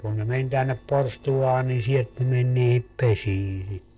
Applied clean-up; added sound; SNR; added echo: neural separator model SepFormer DNS4.